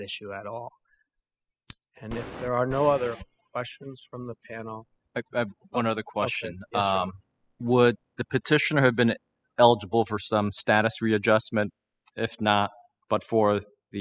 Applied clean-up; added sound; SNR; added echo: classical method spectral subtraction.